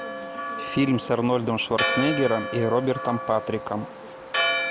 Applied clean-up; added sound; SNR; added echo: none; Church bell; 4 dB; none.